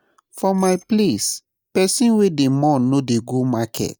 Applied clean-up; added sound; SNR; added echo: neural mask model DeepFilterNet 3.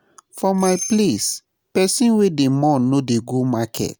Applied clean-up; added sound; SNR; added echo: none; Bell; 13 dB; none.